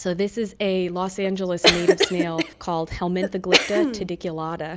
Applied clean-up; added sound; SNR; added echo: none; Cough; -2 dB; none.